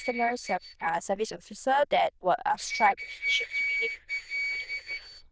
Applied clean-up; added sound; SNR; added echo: neural diffusion model UNIVERSE++.